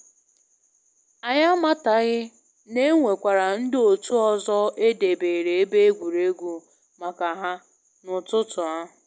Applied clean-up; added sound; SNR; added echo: none; none; none; none.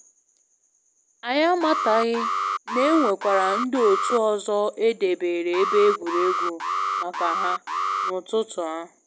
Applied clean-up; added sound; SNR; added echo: none; Alarm; 3 dB; none.